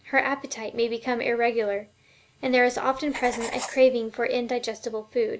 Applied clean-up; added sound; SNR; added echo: none; Writing; 16 dB; none.